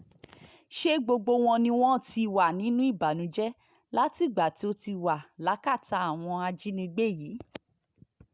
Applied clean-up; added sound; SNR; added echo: none; none; none; none.